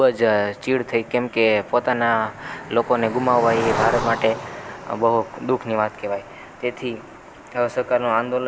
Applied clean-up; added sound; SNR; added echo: none; Cricket; 11 dB; none.